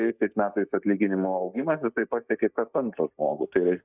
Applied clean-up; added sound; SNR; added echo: neural mask model DeepFilterNet 3.